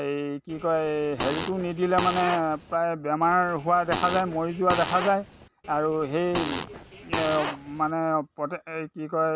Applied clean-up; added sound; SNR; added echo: none; Fart; 6 dB; none.